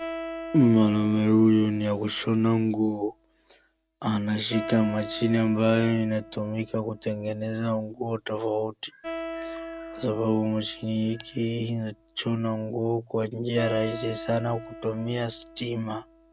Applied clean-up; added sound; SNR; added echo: none; Acoustic guitar; 14 dB; none.